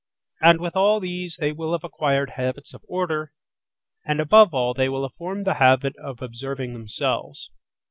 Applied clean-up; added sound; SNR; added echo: none; none; none; none.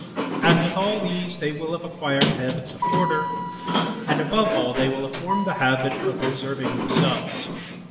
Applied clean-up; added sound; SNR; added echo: none; Sliding door; 0 dB; reverberation time 3.0 s.